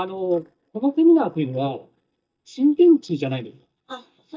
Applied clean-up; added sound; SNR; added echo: neural mask model DeepFilterNet 3.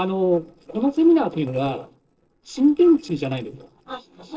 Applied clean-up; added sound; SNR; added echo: neural separator model SepFormer DNS4.